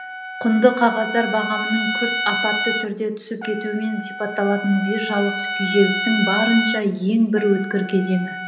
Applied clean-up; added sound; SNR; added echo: none; Trumpet; 6 dB; reverberation time 0.8 s.